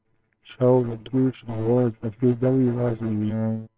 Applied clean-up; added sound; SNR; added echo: neural separator model SepFormer WHAMR!.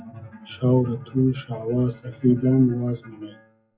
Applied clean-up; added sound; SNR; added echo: classical method WPE with log-MMSE.